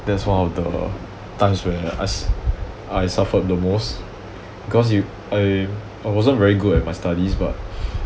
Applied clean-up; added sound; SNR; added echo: none; none; none; none.